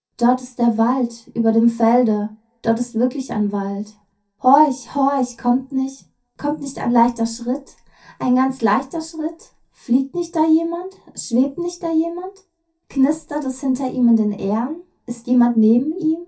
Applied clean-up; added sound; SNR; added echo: none; none; none; reverberation time 0.3 s.